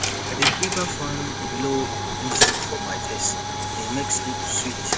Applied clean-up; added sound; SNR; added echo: none; Coin (dropping); -4 dB; none.